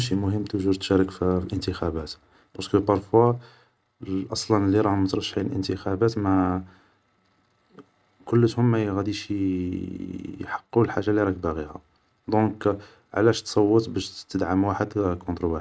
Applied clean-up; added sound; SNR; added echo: none; none; none; none.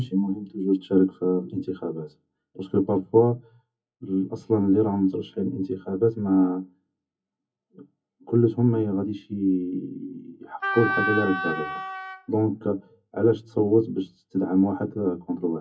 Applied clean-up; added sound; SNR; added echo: classical method WPE with log-MMSE.